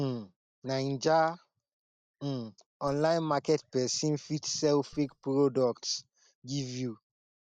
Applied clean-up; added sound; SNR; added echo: neural mask model DeepFilterNet 3.